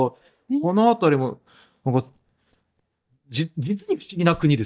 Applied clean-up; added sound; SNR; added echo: neural mask model DeepFilterNet 3.